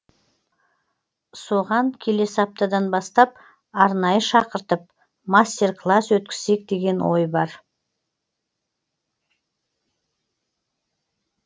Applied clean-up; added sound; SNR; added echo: none; none; none; none.